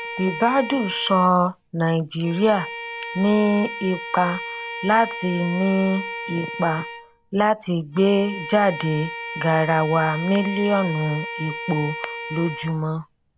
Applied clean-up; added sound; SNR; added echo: none; Bowed string instrument; 11 dB; none.